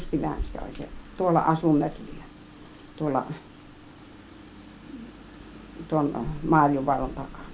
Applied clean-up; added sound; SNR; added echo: none; Rain; 13 dB; none.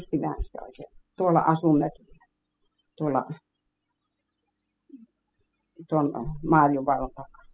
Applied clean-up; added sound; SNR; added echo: classical method spectral subtraction.